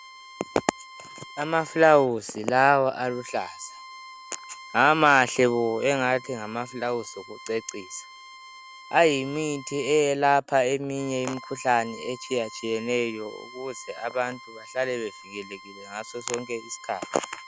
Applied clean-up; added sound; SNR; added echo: none; Bowed string instrument; 19 dB; none.